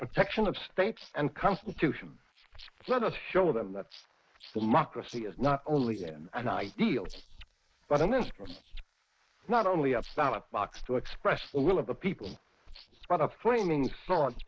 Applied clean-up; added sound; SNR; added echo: neural mask model Resemble Enhance denoiser.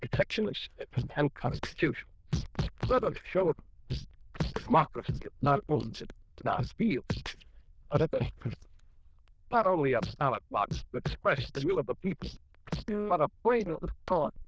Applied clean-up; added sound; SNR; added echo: neural diffusion model UNIVERSE++.